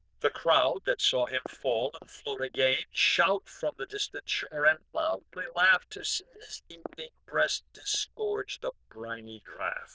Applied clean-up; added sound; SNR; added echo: neural diffusion model UNIVERSE++.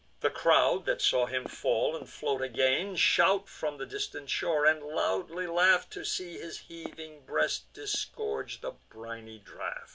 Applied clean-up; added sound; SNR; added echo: none; Walk, footsteps; 19 dB; none.